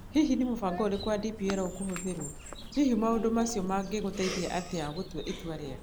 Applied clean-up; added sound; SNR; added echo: none; Bird vocalization, bird call, bird song; 10 dB; none.